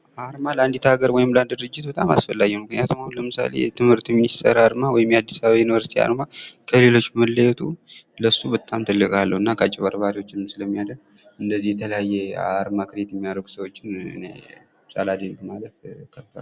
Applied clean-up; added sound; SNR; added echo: none; none; none; none.